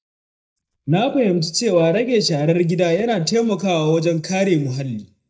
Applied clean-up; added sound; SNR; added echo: neural mask model DeepFilterNet 3.